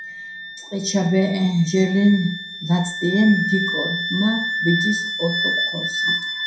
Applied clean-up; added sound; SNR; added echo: none; Wind instrument, woodwind instrument; 5 dB; reverberation time 0.5 s.